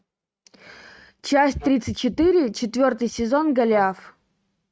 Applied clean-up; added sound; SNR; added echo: neural mask model RNNoise.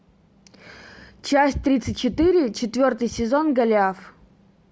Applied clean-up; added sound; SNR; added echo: none; none; none; none.